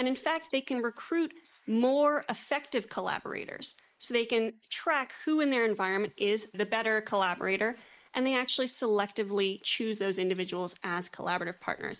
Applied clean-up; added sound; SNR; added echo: neural mask model Resemble Enhance denoiser.